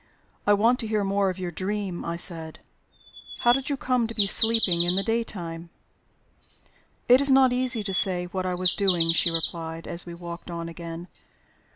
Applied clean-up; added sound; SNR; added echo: none; Bird vocalization, bird call, bird song; -2 dB; none.